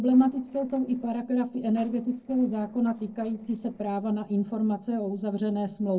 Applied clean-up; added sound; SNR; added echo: neural separator model SepFormer DNS4.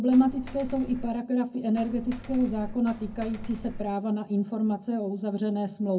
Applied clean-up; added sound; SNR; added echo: none; Coin (dropping); 12 dB; reverberation time 0.3 s.